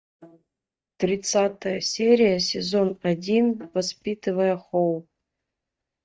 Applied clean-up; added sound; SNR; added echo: neural mask model DeepFilterNet 3.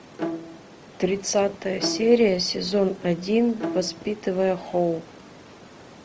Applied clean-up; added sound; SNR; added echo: none; Bowed string instrument; 11 dB; none.